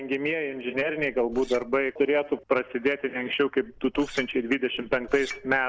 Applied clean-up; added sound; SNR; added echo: neural separator model SepFormer DNS4.